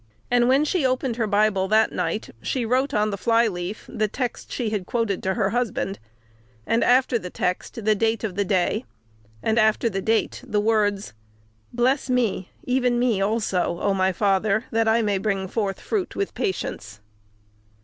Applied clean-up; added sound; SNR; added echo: none; none; none; none.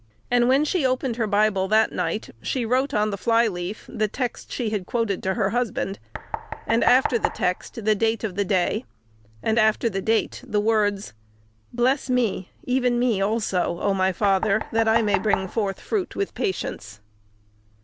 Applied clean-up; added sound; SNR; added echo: none; Knock; 9 dB; none.